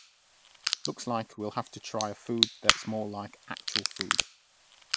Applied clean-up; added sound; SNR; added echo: none; Crack / Crackle; -5 dB; none.